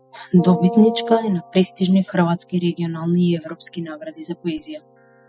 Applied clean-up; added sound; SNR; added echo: classical method spectral subtraction.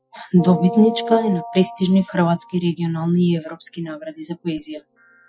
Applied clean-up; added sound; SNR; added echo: classical method Wiener filter.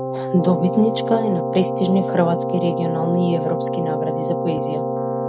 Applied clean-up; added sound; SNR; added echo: none; Keyboard (musical); 2 dB; none.